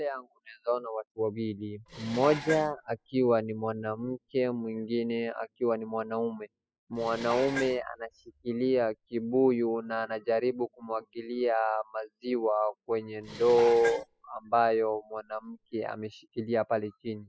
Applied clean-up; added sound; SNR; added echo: classical method spectral subtraction.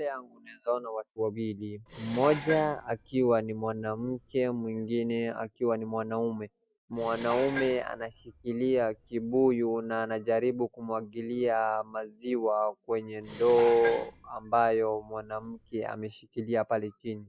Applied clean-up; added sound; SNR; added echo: none; Dishes, pots, and pans; 13 dB; none.